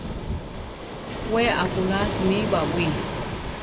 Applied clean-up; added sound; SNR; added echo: none; Waves, surf; 2 dB; none.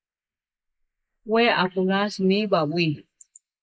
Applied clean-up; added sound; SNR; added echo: neural mask model Resemble Enhance denoiser.